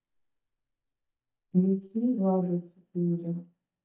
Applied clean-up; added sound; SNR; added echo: neural mask model DeepFilterNet 3.